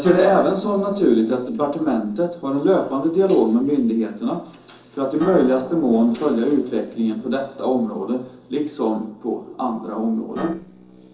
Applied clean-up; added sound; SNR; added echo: neural separator model SepFormer DNS4.